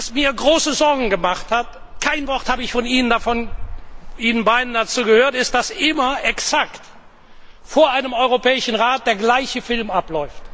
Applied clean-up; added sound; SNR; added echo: none; Traffic noise, roadway noise; 13 dB; none.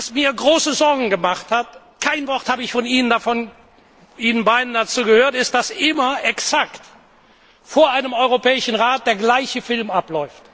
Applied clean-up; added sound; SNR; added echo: neural separator model SepFormer DNS4.